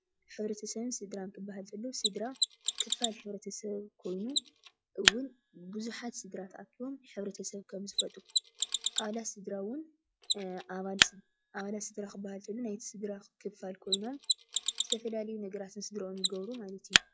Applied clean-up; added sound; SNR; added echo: classical method log-MMSE.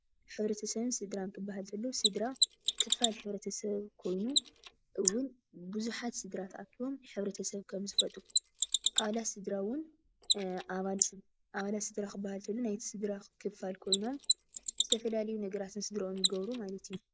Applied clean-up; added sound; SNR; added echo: neural mask model Resemble Enhance denoiser.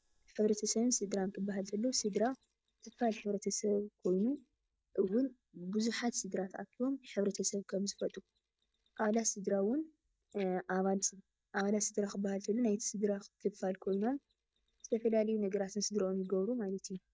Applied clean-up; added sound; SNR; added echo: neural mask model DeepFilterNet 3.